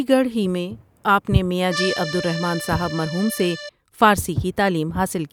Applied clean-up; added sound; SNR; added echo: none; Accordion + Walk, footsteps; 8 dB; none.